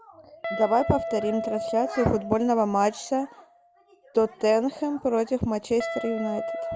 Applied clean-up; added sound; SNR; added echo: none; Guitar; 10 dB; none.